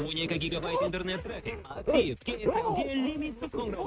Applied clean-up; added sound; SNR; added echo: neural mask model RNNoise.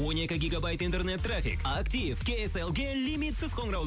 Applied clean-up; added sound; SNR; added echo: none; none; none; none.